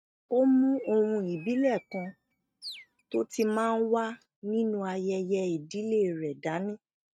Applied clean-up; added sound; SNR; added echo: neural mask model RNNoise.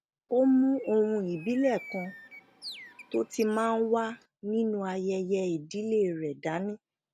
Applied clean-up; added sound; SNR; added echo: none; Bird; 19 dB; none.